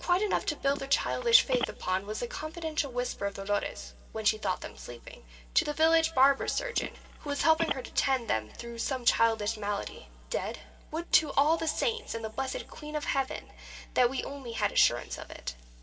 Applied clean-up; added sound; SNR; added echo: none; Telephone; 11 dB; reverberation time 2.8 s.